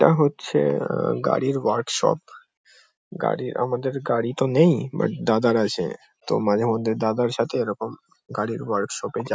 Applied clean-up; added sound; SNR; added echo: none; none; none; none.